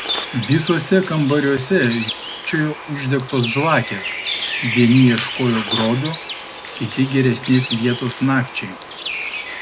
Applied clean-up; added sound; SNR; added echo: none; Bird; 8 dB; none.